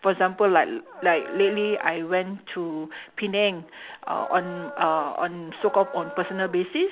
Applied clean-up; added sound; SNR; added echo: none; Dog; 14 dB; none.